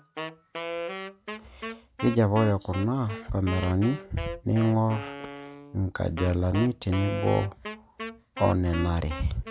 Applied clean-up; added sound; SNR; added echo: none; Wind instrument, woodwind instrument; 11 dB; none.